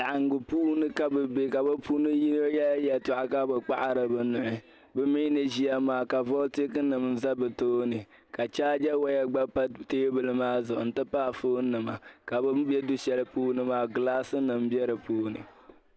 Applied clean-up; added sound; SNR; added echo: none; none; none; none.